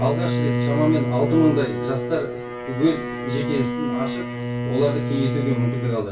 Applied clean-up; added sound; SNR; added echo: none; Bowed string instrument; 1 dB; reverberation time 0.2 s.